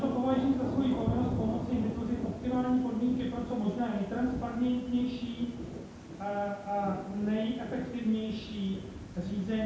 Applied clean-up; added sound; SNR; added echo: none; Thunder / Rain; 7 dB; reverberation time 0.8 s.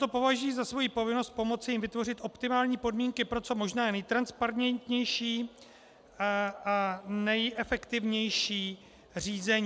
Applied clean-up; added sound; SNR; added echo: none; none; none; none.